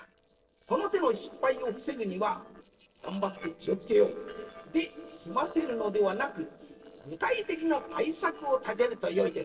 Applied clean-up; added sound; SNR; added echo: neural separator model SepFormer DNS4.